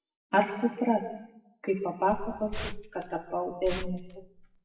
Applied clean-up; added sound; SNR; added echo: classical method WPE with log-MMSE.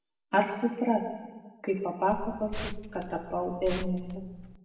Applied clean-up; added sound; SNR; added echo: none; Liquid; 8 dB; reverberation time 1.2 s.